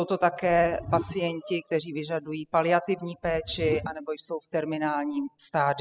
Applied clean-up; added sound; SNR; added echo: classical method spectral subtraction.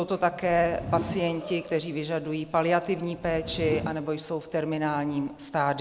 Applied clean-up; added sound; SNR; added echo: none; Whoosh, swoosh, swish; 12 dB; none.